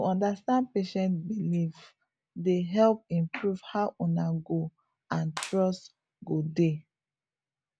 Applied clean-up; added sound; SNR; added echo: none; Clapping; 16 dB; none.